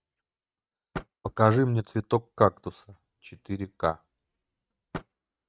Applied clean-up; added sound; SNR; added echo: neural mask model RNNoise.